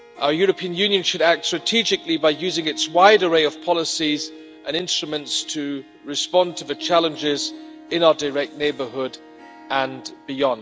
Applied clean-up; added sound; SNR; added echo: none; Harp; 19 dB; none.